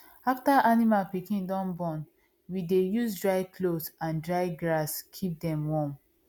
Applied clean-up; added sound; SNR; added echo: none; none; none; none.